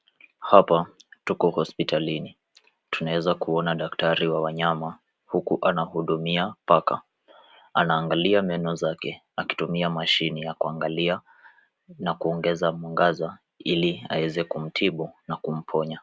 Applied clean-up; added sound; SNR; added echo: none; none; none; none.